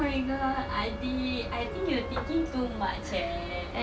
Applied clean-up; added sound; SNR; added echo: none; Wind instrument, woodwind instrument; 13 dB; none.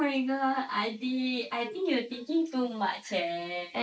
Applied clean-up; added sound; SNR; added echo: neural mask model Resemble Enhance denoiser.